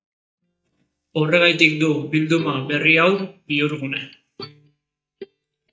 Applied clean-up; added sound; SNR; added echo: neural mask model DeepFilterNet 3.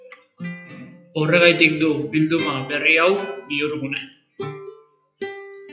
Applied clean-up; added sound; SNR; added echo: classical method WPE with log-MMSE.